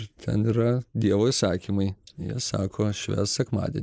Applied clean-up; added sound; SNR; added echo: neural mask model Resemble Enhance denoiser.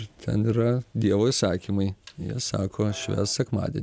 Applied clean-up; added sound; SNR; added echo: none; Piano; 18 dB; none.